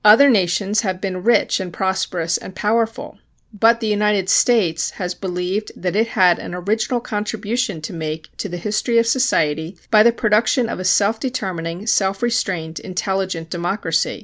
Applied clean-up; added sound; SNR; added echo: none; none; none; none.